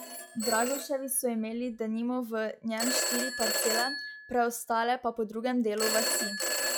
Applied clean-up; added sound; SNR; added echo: classical method log-MMSE.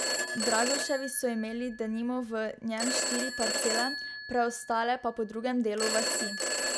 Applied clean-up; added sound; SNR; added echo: none; Telephone; 2 dB; none.